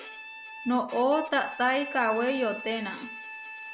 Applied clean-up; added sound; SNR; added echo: none; Bowed string instrument; 12 dB; none.